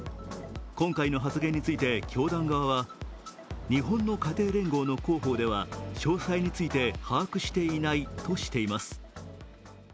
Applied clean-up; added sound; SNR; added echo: none; none; none; none.